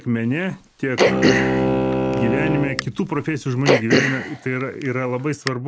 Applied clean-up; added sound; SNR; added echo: none; Bowed string instrument + Cough; -3 dB; none.